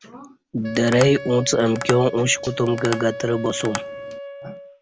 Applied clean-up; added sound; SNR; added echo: none; Wind instrument, woodwind instrument + Tap; 11 dB; none.